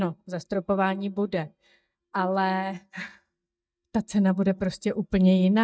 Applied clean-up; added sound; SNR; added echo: neural mask model DeepFilterNet 3.